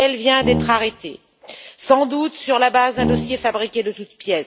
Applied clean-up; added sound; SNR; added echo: none; Brass instrument; 5 dB; none.